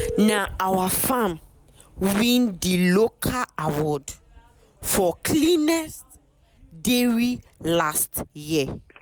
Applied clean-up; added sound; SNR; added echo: none; Telephone; 17 dB; none.